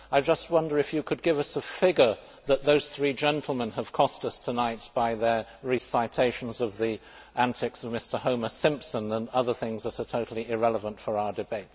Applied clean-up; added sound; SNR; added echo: none; none; none; none.